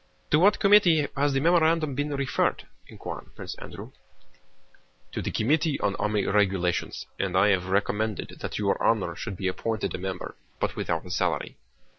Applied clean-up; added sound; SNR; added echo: none; none; none; none.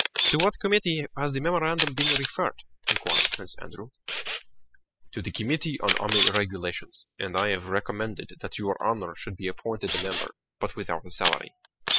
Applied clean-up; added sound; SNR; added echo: classical method spectral subtraction.